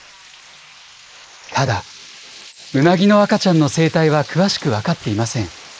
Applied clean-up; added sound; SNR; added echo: neural mask model Resemble Enhance denoiser.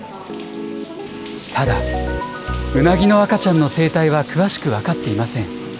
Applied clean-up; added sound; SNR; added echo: none; none; none; none.